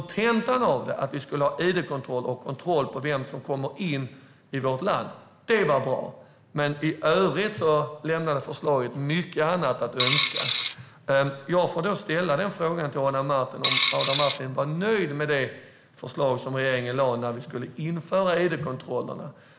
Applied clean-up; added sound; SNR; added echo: none; Coin (dropping); -3 dB; none.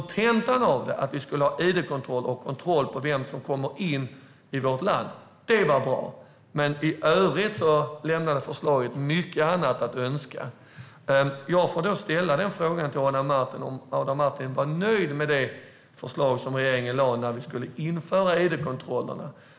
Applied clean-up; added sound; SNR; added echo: none; none; none; none.